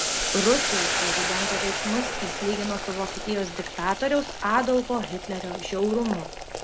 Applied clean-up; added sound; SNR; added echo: none; Boiling; 2 dB; none.